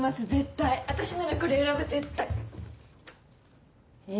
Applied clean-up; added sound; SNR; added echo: none; none; none; none.